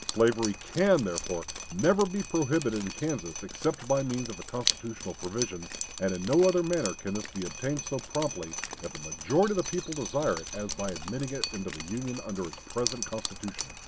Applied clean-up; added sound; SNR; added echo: none; Drip; 8 dB; none.